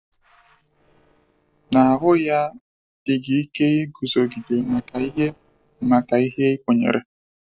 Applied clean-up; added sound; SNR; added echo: neural separator model SepFormer DNS4.